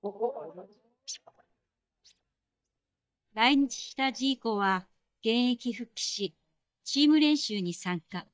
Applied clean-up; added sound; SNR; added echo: neural mask model DeepFilterNet 3.